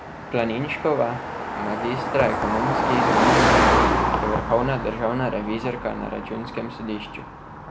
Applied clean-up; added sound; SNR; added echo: none; Car passing by; -3 dB; none.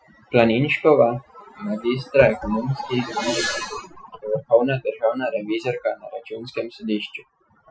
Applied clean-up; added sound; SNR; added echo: classical method Wiener filter.